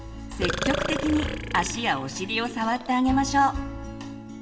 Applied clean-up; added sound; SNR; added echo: none; Burping, eructation; 7 dB; reverberation time 1.9 s.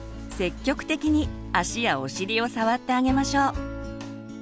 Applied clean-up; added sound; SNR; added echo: none; none; none; none.